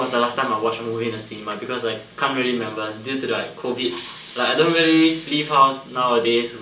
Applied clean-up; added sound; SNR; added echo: none; Hiss; 19 dB; reverberation time 0.2 s.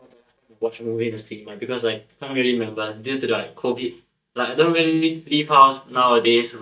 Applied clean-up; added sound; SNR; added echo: neural mask model DeepFilterNet 3.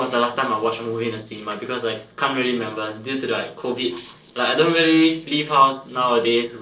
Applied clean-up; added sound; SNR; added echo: neural separator model SepFormer DNS4.